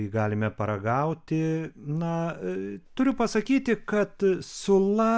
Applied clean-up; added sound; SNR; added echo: none; none; none; none.